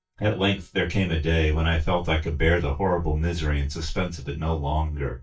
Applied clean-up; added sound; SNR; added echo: neural mask model DeepFilterNet 3.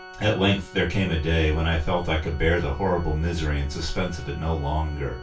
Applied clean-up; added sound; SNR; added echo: none; Organ; 19 dB; reverberation time 0.2 s.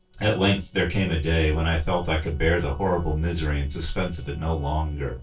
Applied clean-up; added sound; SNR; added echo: neural separator model SepFormer DNS4.